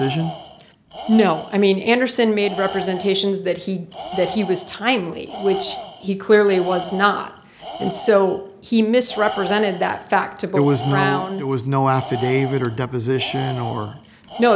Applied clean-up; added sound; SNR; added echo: none; Tools; 14 dB; none.